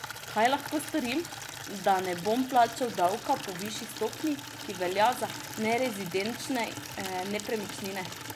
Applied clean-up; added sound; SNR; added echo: none; Water tap, faucet / Liquid; 10 dB; none.